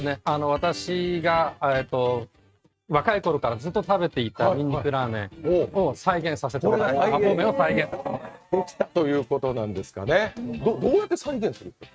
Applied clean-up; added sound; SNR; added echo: neural mask model RNNoise.